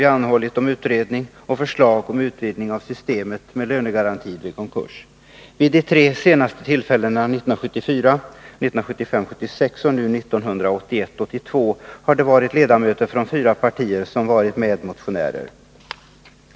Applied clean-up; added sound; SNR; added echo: none; none; none; none.